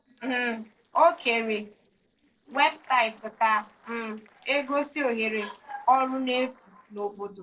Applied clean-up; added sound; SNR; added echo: neural separator model SepFormer DNS4.